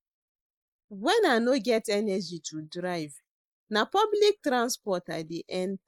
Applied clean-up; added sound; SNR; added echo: neural mask model Resemble Enhance denoiser.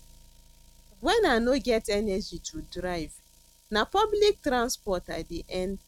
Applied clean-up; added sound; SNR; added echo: neural mask model RNNoise.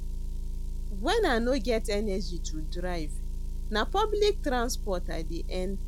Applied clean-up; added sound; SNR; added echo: none; Motor vehicle (road) / Engine; 1 dB; none.